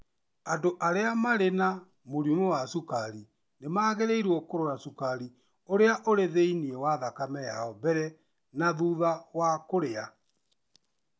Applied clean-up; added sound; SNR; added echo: none; none; none; none.